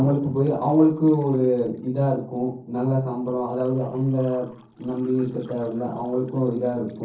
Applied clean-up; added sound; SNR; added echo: neural separator model SepFormer DNS4.